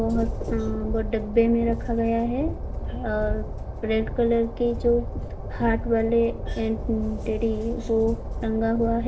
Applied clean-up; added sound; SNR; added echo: none; Train; 5 dB; reverberation time 0.4 s.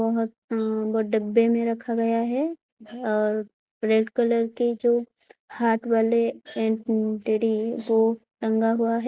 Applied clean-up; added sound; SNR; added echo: none; none; none; none.